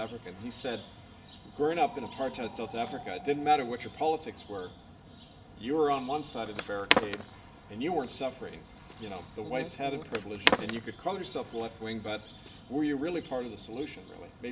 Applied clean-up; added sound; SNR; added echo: none; Skateboard; 2 dB; reverberation time 0.7 s.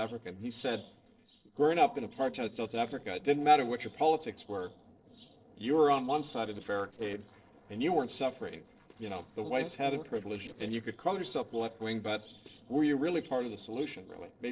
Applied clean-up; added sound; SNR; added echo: neural separator model SepFormer DNS4.